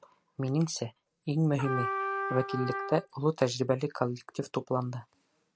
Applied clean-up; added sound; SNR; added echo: neural mask model RNNoise.